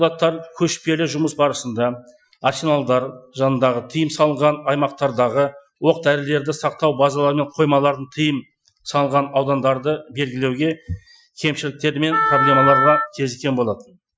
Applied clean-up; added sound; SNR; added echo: classical method Wiener filter.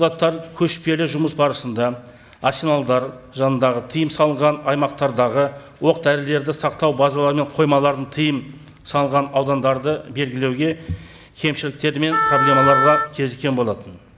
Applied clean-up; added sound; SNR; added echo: none; Wind instrument, woodwind instrument; 0 dB; none.